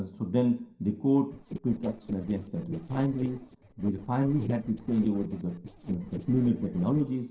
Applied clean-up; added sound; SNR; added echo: neural separator model SepFormer DNS4.